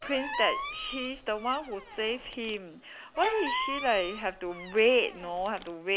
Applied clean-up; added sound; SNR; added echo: none; Squeak + Bowed string instrument; 7 dB; none.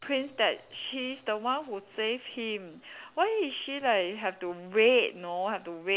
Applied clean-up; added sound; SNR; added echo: none; none; none; none.